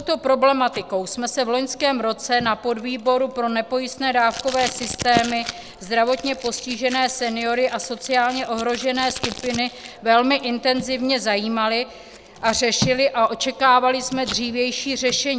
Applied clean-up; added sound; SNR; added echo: none; Fireworks + Packing tape, duct tape; 14 dB; none.